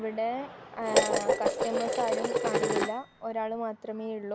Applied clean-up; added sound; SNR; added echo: none; Dishes, pots, and pans; -5 dB; none.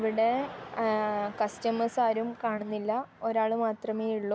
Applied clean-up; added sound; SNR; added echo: none; none; none; none.